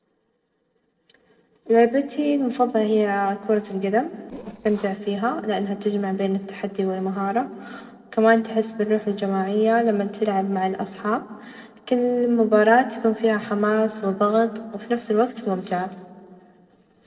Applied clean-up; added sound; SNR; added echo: neural separator model SepFormer DNS4.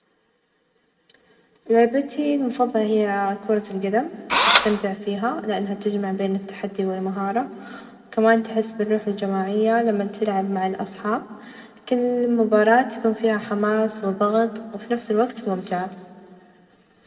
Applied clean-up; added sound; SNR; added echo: none; Engine / Drill; -3 dB; reverberation time 1.2 s.